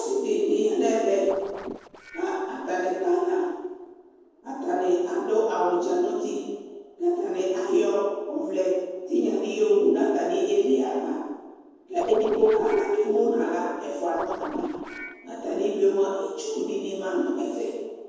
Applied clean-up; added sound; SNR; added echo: neural separator model SepFormer DNS4.